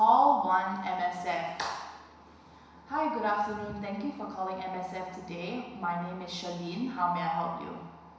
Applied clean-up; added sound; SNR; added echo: none; none; none; reverberation time 1.0 s.